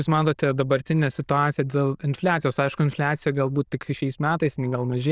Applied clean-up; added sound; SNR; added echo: neural diffusion model UNIVERSE++.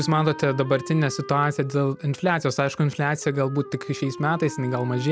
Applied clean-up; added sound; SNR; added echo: none; Wind instrument, woodwind instrument; 15 dB; none.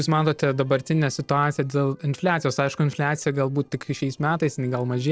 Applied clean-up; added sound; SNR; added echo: neural separator model SepFormer DNS4.